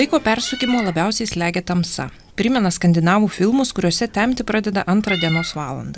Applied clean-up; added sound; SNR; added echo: none; Meow; 15 dB; none.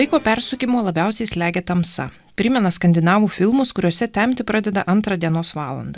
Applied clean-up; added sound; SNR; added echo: none; none; none; none.